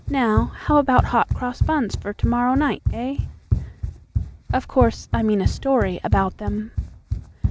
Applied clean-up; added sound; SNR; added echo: none; Run; 3 dB; none.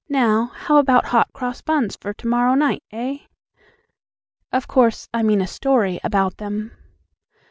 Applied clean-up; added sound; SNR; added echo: none; none; none; none.